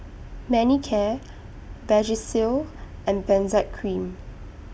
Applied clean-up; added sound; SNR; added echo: none; none; none; none.